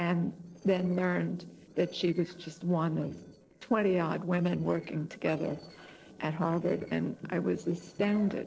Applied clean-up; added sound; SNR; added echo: neural separator model SepFormer DNS4.